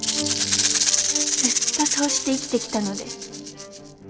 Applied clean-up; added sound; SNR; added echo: none; Rattle (instrument); -4 dB; none.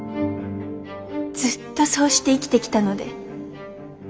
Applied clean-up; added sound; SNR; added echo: none; none; none; none.